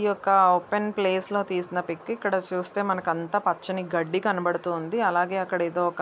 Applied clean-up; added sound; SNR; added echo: none; none; none; none.